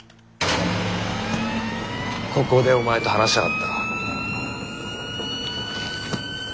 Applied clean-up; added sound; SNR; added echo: none; none; none; none.